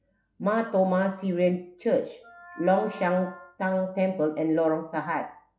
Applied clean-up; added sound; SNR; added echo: classical method log-MMSE.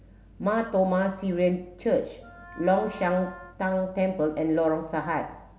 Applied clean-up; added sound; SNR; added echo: none; Wind instrument, woodwind instrument; 19 dB; none.